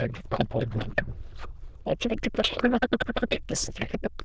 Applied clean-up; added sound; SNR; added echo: neural diffusion model UNIVERSE++.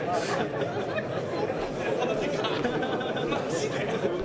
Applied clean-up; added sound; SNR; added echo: none; Crowd; -3 dB; none.